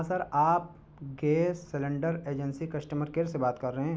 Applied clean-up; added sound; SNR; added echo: none; none; none; none.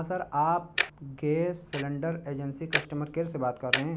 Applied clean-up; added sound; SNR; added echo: none; Tick-tock; 5 dB; none.